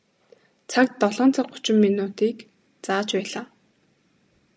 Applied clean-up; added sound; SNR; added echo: none; none; none; none.